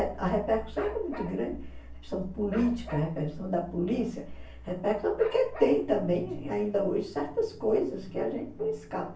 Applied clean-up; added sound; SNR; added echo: none; Bark; 15 dB; reverberation time 0.3 s.